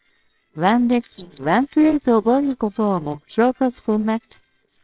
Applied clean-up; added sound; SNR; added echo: neural separator model SepFormer WHAMR!.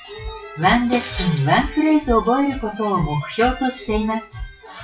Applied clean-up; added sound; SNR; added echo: classical method WPE with log-MMSE.